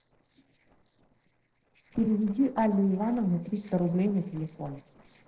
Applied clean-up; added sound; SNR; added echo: neural separator model SepFormer DNS4.